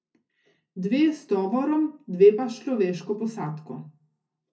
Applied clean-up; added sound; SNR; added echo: none; none; none; reverberation time 0.4 s.